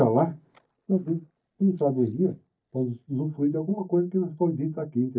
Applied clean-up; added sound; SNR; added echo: neural mask model DeepFilterNet 3.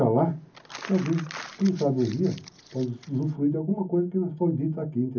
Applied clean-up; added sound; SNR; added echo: none; Crumpling, crinkling; 17 dB; reverberation time 0.3 s.